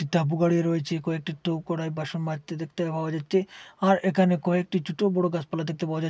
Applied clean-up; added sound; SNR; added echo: none; none; none; none.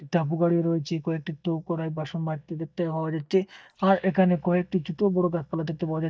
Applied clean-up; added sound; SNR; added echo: neural mask model DeepFilterNet 3.